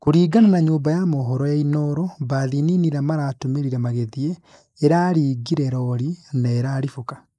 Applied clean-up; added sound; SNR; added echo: neural mask model Resemble Enhance denoiser.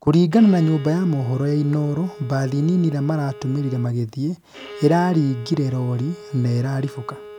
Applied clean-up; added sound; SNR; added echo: none; Bowed string instrument; 18 dB; none.